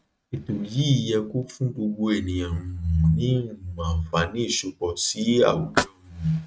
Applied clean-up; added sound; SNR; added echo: neural mask model RNNoise.